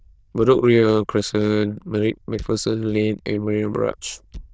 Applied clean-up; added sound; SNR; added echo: neural diffusion model UNIVERSE++.